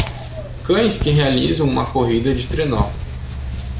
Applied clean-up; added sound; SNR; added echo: none; Tearing; 6 dB; none.